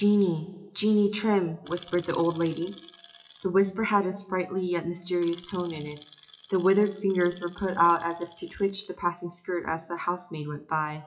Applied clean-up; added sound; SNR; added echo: classical method WPE with log-MMSE.